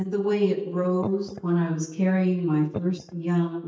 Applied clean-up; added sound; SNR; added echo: neural mask model DeepFilterNet 3.